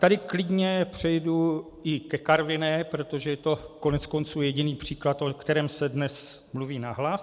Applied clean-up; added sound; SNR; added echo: none; none; none; none.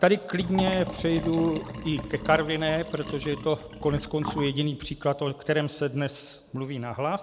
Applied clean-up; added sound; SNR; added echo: none; Liquid; 11 dB; none.